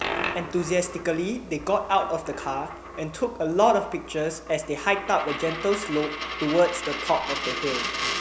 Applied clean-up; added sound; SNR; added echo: none; Coin (dropping); 7 dB; none.